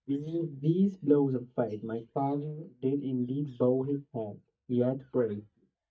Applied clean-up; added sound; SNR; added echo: neural mask model DeepFilterNet 3.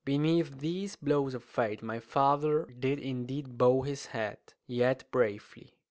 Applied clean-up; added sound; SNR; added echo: none; none; none; none.